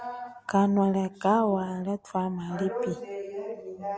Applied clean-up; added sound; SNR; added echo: none; none; none; none.